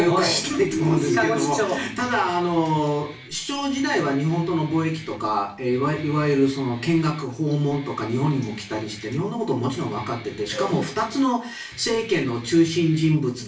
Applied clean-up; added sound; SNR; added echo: none; Guitar; 20 dB; reverberation time 0.3 s.